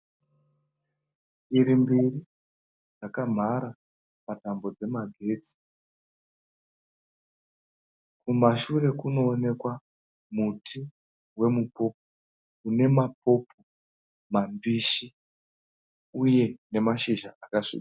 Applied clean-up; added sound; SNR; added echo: none; none; none; none.